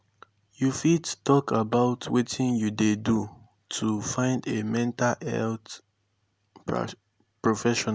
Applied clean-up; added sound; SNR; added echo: none; none; none; none.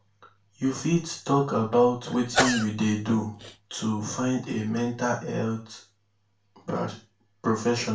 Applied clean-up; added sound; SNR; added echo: none; Sneeze / Cough; 3 dB; reverberation time 0.3 s.